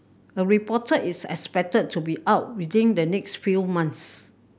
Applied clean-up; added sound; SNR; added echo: none; none; none; none.